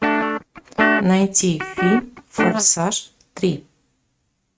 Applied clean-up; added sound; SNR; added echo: neural mask model RNNoise.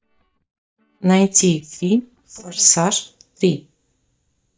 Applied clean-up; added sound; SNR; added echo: neural mask model DeepFilterNet 3.